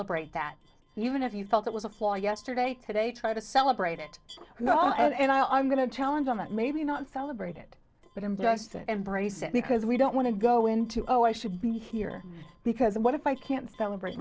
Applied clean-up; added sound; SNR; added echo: neural separator model SepFormer DNS4.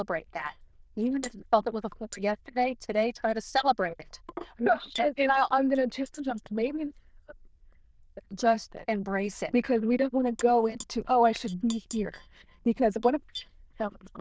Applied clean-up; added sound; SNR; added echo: neural diffusion model UNIVERSE++.